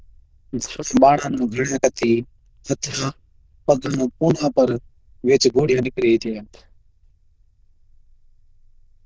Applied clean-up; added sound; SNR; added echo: neural diffusion model UNIVERSE++.